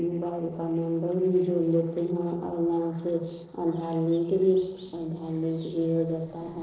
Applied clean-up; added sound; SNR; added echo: neural separator model SepFormer DNS4.